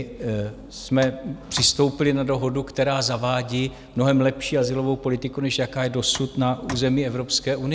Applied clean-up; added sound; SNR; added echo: none; Tick + Cowbell; 16 dB; none.